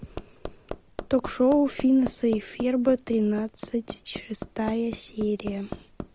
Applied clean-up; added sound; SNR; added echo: none; Hammer; 14 dB; none.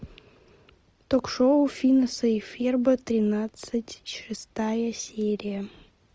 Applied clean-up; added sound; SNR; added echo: none; none; none; none.